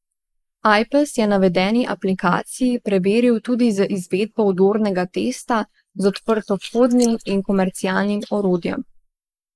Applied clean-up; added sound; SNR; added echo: neural mask model Resemble Enhance denoiser.